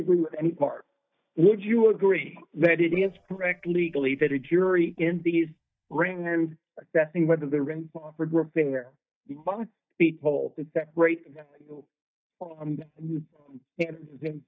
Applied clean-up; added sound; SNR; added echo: neural mask model DeepFilterNet 3.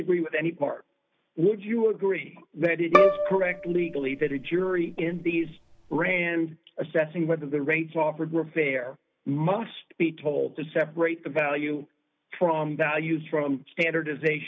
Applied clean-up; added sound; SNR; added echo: none; Bowed string instrument; 1 dB; none.